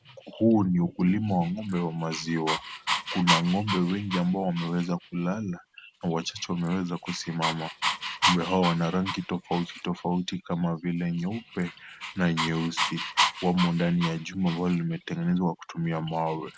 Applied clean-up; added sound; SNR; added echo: none; Dog; 6 dB; none.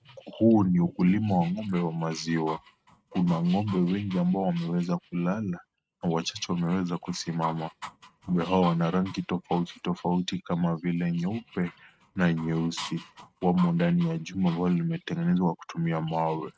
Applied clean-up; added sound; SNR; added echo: neural mask model RNNoise.